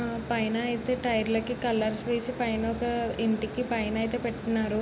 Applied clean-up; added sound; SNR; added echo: none; none; none; none.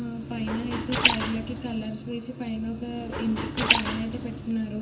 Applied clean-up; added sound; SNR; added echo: none; Liquid; -1 dB; reverberation time 0.2 s.